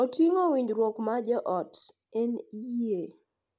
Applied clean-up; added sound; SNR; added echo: none; none; none; none.